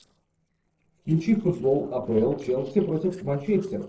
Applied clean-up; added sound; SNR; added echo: neural separator model SepFormer DNS4.